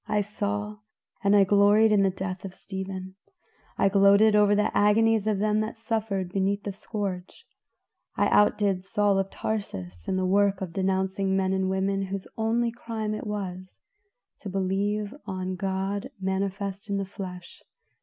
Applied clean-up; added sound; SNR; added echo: none; none; none; none.